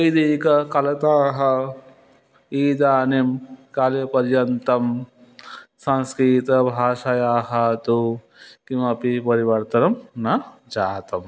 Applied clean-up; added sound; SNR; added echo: none; none; none; none.